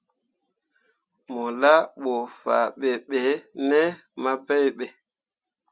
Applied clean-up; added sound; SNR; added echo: none; none; none; none.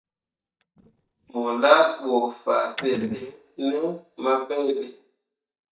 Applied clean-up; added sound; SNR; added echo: neural mask model DeepFilterNet 3.